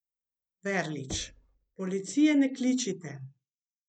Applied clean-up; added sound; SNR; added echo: neural mask model DeepFilterNet 3.